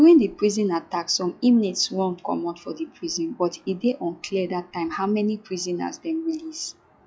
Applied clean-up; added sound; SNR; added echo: classical method log-MMSE.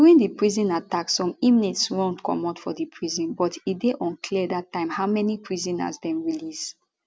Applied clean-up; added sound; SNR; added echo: none; none; none; none.